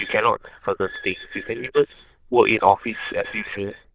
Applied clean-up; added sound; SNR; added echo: neural diffusion model UNIVERSE++.